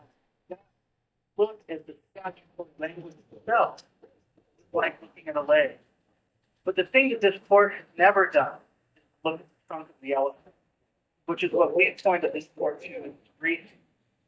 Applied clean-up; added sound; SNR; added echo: neural mask model DeepFilterNet 3.